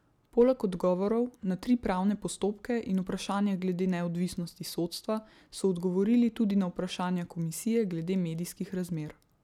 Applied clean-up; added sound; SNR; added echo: none; none; none; none.